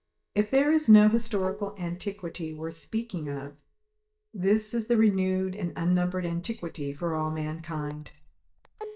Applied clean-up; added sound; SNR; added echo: neural mask model DeepFilterNet 3.